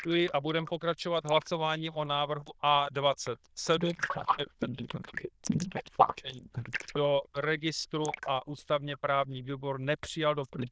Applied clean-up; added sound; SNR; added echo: neural diffusion model UNIVERSE++.